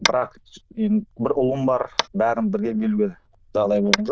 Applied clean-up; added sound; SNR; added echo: neural diffusion model UNIVERSE++.